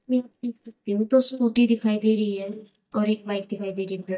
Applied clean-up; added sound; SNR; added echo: neural mask model DeepFilterNet 3.